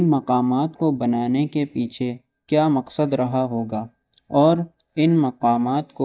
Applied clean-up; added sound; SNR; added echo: neural mask model DeepFilterNet 3.